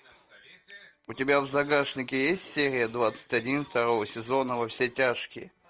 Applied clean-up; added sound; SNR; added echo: none; none; none; none.